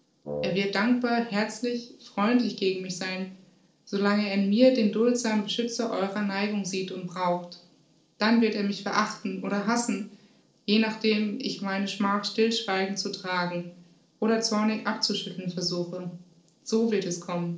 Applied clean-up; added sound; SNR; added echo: neural separator model SepFormer DNS4.